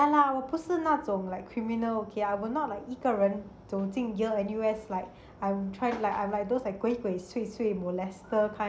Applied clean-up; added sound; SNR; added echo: none; none; none; none.